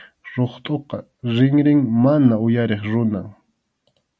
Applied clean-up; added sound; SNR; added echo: none; none; none; none.